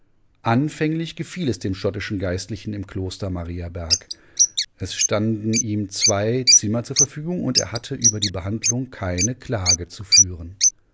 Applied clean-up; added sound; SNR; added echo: neural mask model Resemble Enhance denoiser.